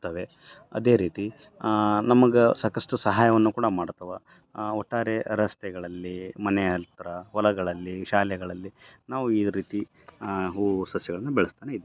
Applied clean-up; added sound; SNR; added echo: none; none; none; none.